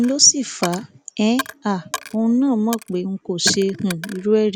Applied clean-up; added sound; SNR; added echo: none; Coin (dropping); 14 dB; none.